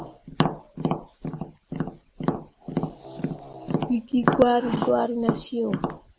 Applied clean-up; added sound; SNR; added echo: none; Tap; 1 dB; none.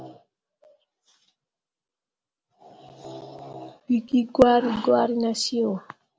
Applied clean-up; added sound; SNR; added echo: none; none; none; none.